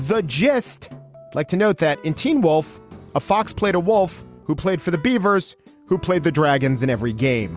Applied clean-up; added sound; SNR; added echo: none; none; none; none.